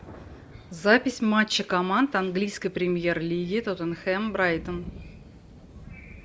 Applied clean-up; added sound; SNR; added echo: none; Thunder; 19 dB; none.